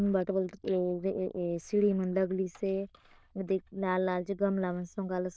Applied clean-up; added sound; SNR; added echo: neural diffusion model UNIVERSE++.